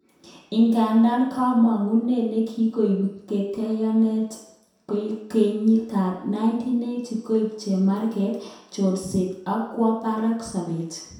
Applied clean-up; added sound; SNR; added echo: none; none; none; reverberation time 0.7 s.